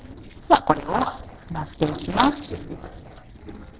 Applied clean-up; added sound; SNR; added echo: neural separator model SepFormer DNS4.